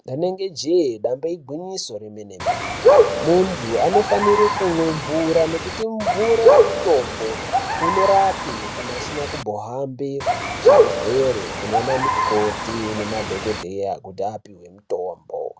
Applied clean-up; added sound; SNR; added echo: none; Bird; -3 dB; none.